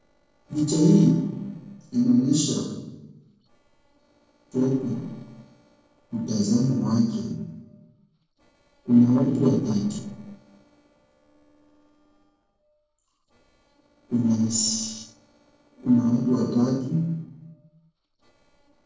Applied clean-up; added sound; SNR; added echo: neural separator model SepFormer DNS4.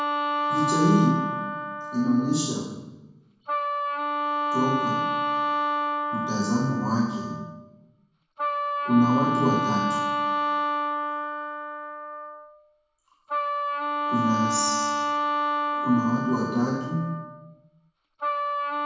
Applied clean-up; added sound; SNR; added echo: none; Wind instrument, woodwind instrument; 0 dB; reverberation time 1.1 s.